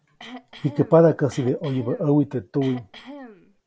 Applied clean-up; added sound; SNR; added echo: none; Cough; 19 dB; none.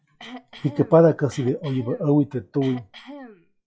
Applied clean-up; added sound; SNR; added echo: classical method log-MMSE.